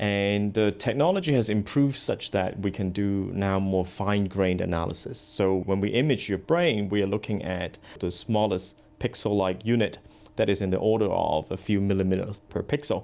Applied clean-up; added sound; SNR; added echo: none; none; none; none.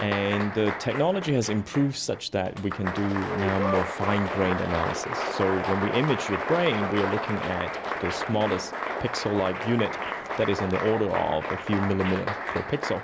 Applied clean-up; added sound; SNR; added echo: none; Applause; 4 dB; none.